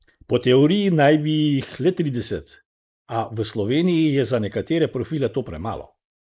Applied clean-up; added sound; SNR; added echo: neural mask model Resemble Enhance denoiser.